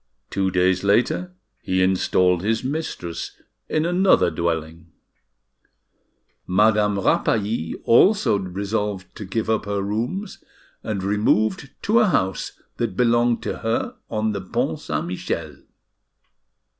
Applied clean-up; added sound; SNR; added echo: none; none; none; none.